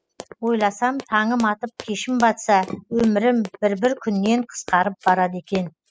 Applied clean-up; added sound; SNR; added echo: classical method spectral subtraction.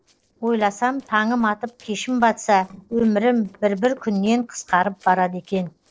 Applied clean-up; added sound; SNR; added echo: neural separator model SepFormer DNS4.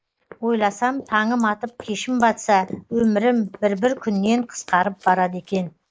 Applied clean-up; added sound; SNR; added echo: neural mask model Resemble Enhance denoiser.